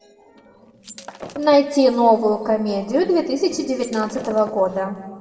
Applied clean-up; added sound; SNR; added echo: none; Shatter; 19 dB; reverberation time 1.4 s.